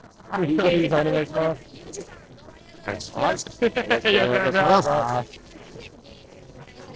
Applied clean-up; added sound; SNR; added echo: neural separator model SepFormer DNS4.